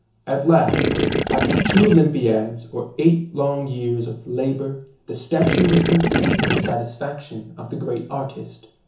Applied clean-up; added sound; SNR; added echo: none; Gurgling / Liquid; -1 dB; reverberation time 0.7 s.